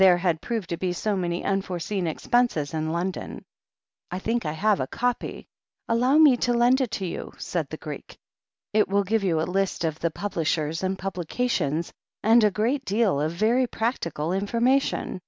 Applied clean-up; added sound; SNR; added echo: none; none; none; none.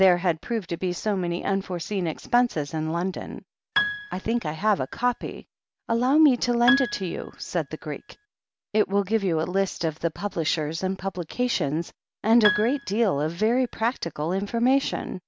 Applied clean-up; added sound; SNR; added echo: none; Piano; 7 dB; none.